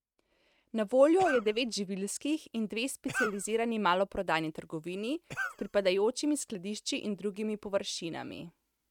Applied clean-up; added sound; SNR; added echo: neural mask model RNNoise.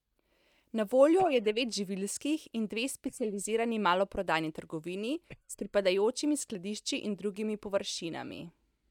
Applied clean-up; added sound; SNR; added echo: neural mask model DeepFilterNet 3.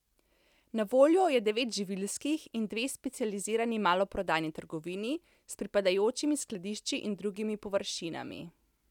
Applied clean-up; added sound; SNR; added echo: none; none; none; none.